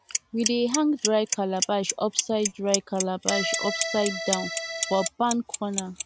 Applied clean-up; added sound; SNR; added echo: none; Accordion + Clock; 2 dB; none.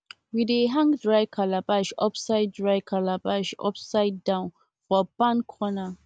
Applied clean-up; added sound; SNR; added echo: none; none; none; none.